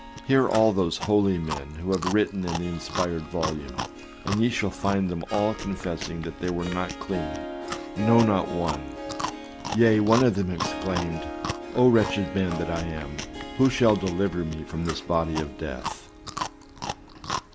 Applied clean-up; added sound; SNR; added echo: none; Harp + Chewing, mastication; 8 dB; none.